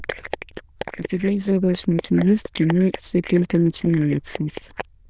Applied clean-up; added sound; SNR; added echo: neural diffusion model UNIVERSE++.